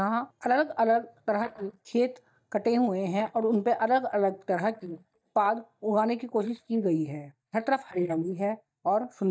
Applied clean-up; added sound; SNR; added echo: neural mask model DeepFilterNet 3.